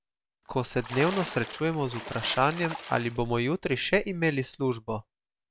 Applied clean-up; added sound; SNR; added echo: none; Splash, splatter; 12 dB; none.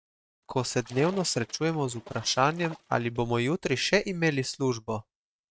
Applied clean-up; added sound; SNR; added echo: neural mask model RNNoise.